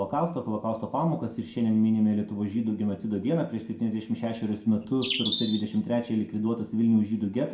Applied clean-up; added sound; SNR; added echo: none; Bird; 5 dB; reverberation time 0.5 s.